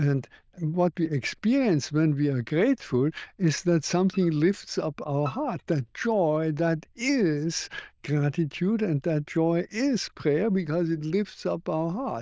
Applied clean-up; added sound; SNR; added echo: neural diffusion model UNIVERSE++.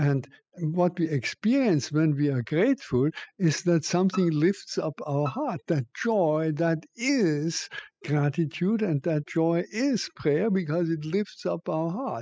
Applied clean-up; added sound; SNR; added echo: classical method spectral subtraction.